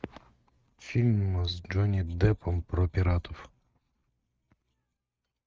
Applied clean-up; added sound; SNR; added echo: neural mask model RNNoise.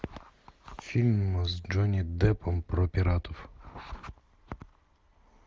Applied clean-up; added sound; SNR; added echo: none; none; none; none.